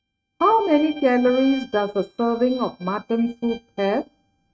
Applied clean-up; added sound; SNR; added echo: neural mask model RNNoise.